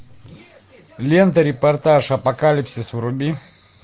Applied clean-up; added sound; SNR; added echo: none; none; none; none.